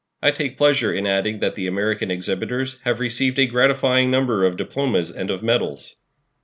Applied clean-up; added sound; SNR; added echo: none; none; none; none.